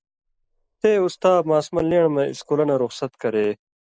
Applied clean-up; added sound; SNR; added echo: neural mask model Resemble Enhance denoiser.